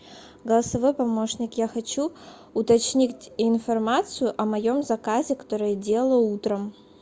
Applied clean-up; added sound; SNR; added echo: none; none; none; none.